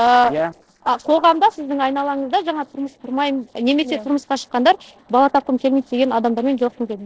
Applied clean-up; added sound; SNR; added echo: neural separator model SepFormer DNS4.